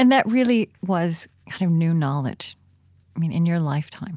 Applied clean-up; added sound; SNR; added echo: none; none; none; none.